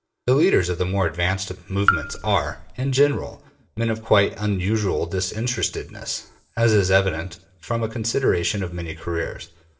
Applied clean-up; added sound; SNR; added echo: none; Raindrop / Drip; 5 dB; reverberation time 0.4 s.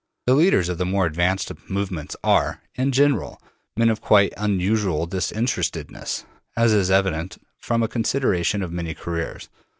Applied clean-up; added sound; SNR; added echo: none; none; none; none.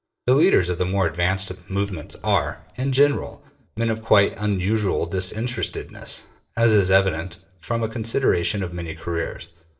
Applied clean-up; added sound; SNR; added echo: neural separator model SepFormer DNS4.